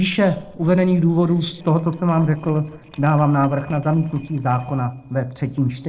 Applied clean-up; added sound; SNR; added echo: neural separator model SepFormer DNS4.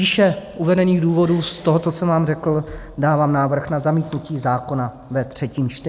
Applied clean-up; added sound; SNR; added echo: none; none; none; none.